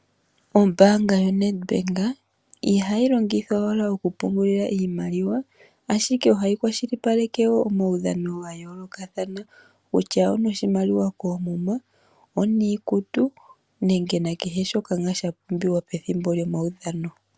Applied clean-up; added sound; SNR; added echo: none; none; none; none.